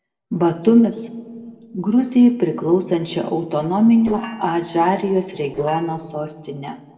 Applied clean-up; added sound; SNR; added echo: neural separator model SepFormer DNS4.